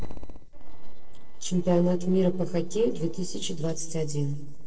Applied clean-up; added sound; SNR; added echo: neural separator model SepFormer DNS4.